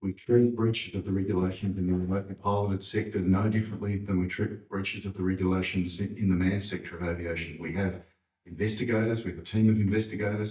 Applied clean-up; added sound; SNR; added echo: neural mask model DeepFilterNet 3.